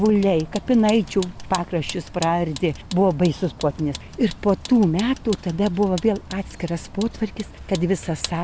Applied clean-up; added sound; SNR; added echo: none; Vehicle; 16 dB; none.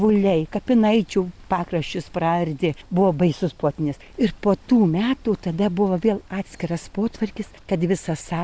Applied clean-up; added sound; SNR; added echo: none; none; none; none.